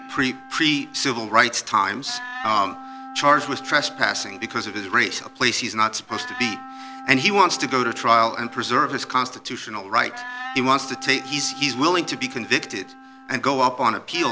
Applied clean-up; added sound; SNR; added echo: none; Wind instrument, woodwind instrument; 15 dB; none.